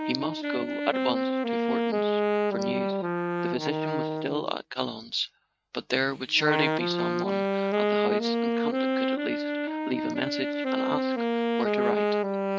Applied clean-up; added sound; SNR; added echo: neural mask model RNNoise.